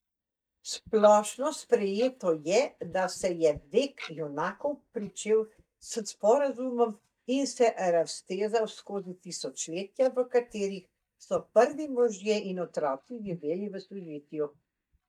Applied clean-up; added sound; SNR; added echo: neural mask model DeepFilterNet 3.